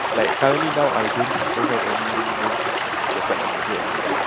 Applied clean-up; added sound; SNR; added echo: none; Stream; -4 dB; none.